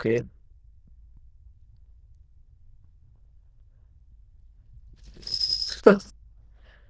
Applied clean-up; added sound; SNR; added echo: neural diffusion model UNIVERSE++.